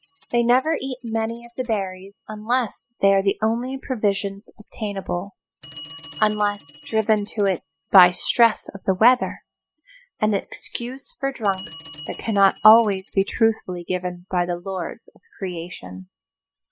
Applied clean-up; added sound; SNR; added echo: classical method spectral subtraction.